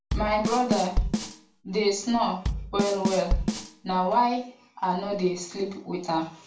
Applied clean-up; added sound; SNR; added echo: none; Bass drum / Snare drum / Drum kit; 2 dB; reverberation time 0.3 s.